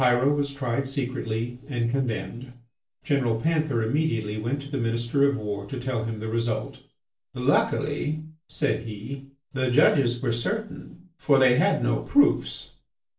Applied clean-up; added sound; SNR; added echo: neural separator model SepFormer DNS4.